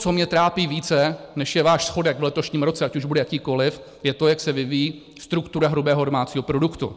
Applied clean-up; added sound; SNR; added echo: none; none; none; none.